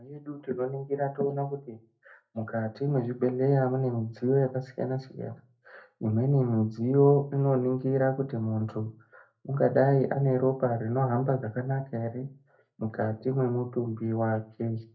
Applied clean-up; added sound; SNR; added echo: none; none; none; reverberation time 0.3 s.